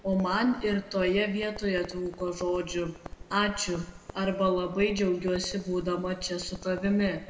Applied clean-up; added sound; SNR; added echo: none; Crackle; 16 dB; reverberation time 1.1 s.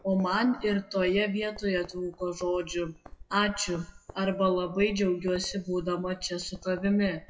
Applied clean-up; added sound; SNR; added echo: classical method WPE with log-MMSE.